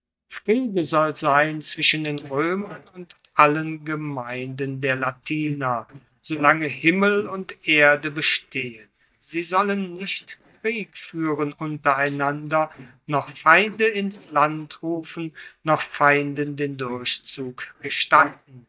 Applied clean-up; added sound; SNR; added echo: neural mask model DeepFilterNet 3.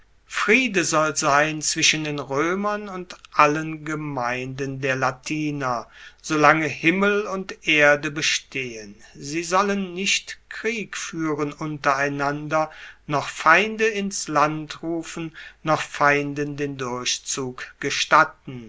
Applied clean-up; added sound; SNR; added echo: none; none; none; none.